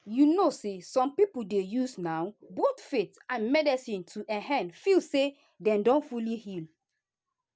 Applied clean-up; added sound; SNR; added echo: none; none; none; none.